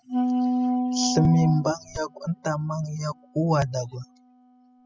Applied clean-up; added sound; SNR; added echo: classical method spectral subtraction.